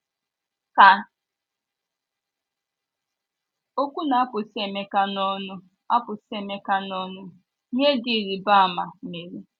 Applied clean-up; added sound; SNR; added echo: none; none; none; none.